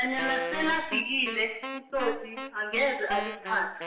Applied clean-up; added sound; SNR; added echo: none; Wind instrument, woodwind instrument; 8 dB; reverberation time 0.8 s.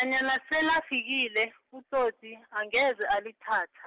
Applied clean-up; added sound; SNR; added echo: none; none; none; none.